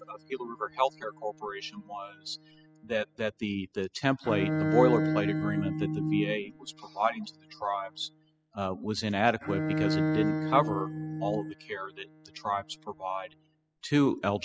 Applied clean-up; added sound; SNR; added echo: classical method spectral subtraction.